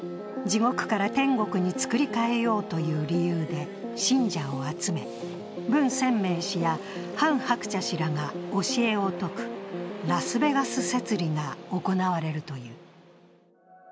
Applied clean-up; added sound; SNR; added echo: none; none; none; none.